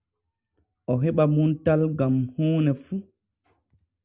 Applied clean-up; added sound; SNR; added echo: none; none; none; none.